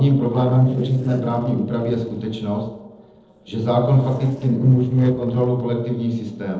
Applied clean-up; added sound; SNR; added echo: neural separator model SepFormer DNS4.